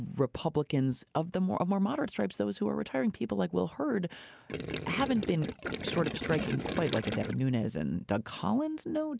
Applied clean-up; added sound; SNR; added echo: none; Gurgling; 5 dB; none.